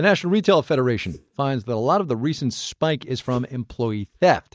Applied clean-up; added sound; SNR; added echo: neural mask model DeepFilterNet 3.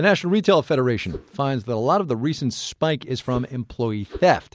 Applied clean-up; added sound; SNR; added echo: neural mask model Resemble Enhance denoiser.